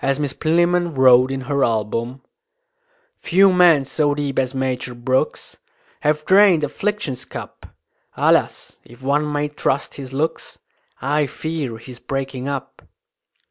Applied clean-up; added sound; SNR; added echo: none; none; none; none.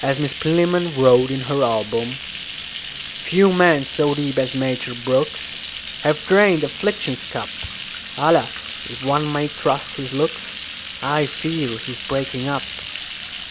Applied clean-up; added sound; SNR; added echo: none; Bathtub (filling or washing); 11 dB; none.